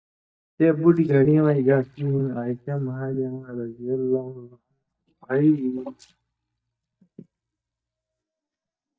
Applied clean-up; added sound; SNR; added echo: neural mask model DeepFilterNet 3.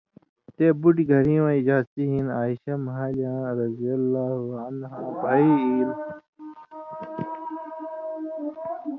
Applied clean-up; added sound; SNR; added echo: none; none; none; none.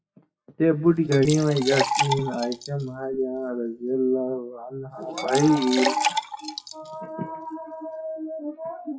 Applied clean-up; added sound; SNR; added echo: classical method WPE with log-MMSE.